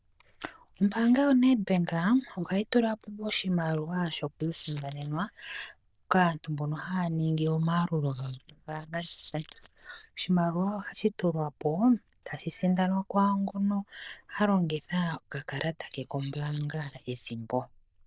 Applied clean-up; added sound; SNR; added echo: neural diffusion model UNIVERSE++.